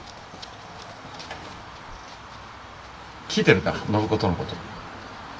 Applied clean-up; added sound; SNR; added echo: none; Run; 13 dB; reverberation time 1.9 s.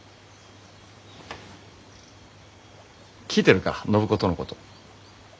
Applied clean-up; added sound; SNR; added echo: none; none; none; none.